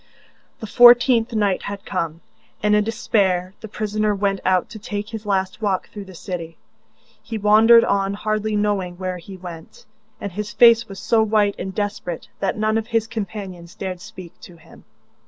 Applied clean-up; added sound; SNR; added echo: none; none; none; none.